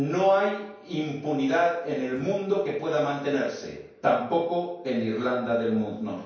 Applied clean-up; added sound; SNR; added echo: none; none; none; reverberation time 0.5 s.